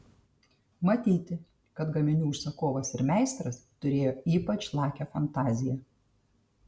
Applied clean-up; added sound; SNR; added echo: none; none; none; none.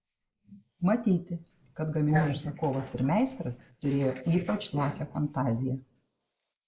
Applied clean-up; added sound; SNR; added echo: neural mask model Resemble Enhance denoiser.